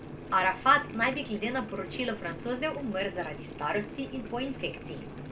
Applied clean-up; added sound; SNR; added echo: none; Boiling; 10 dB; reverberation time 0.2 s.